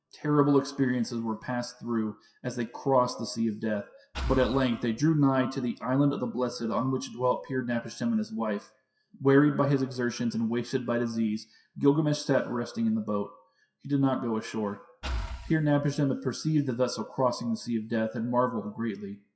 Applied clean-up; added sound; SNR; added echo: classical method WPE with log-MMSE.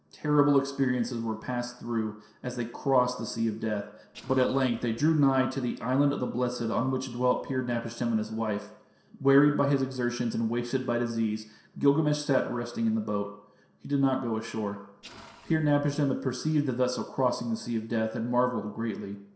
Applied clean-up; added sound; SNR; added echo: neural separator model SepFormer DNS4.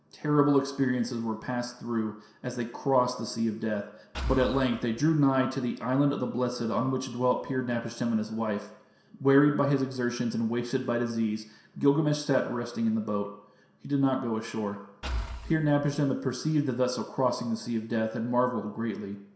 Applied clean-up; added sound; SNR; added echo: none; Engine / Car; 8 dB; reverberation time 0.7 s.